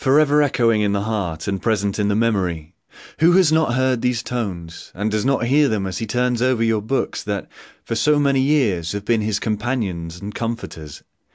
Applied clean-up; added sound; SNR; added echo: none; none; none; none.